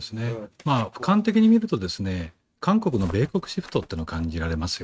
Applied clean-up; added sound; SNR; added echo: neural mask model RNNoise.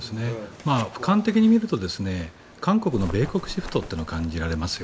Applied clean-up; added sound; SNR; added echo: none; Bird; 16 dB; none.